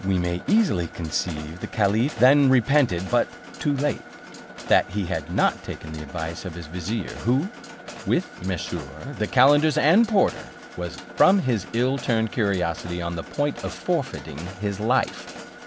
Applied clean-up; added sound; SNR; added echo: none; Mechanisms; 15 dB; none.